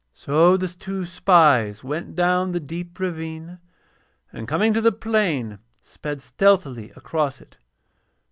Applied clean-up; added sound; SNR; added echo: none; none; none; none.